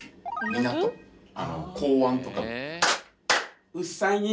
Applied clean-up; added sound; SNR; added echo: none; none; none; none.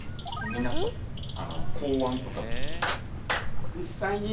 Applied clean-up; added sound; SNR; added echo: none; Bird / Insect; -4 dB; none.